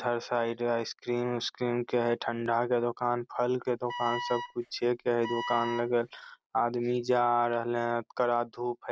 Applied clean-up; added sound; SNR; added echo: none; Wind instrument, woodwind instrument; 9 dB; none.